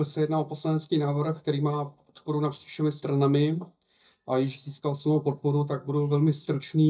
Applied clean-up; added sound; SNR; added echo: neural mask model DeepFilterNet 3.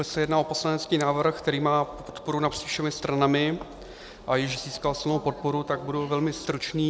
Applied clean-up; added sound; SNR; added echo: none; none; none; none.